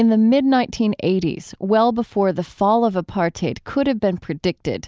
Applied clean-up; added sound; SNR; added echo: none; none; none; none.